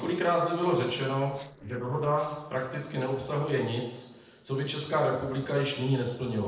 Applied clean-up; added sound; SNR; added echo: neural separator model SepFormer DNS4.